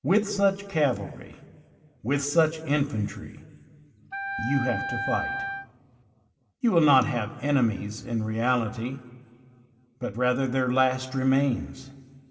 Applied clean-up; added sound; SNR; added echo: none; Wind instrument, woodwind instrument; 5 dB; reverberation time 1.7 s.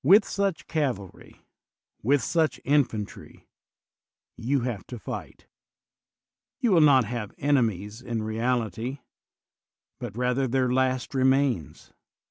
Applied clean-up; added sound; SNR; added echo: none; none; none; none.